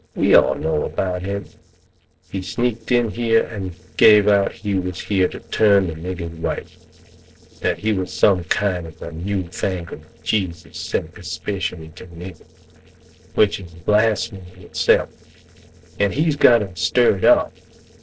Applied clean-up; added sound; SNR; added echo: neural separator model SepFormer DNS4.